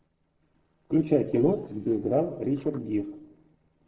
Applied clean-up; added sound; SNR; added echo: neural separator model SepFormer DNS4.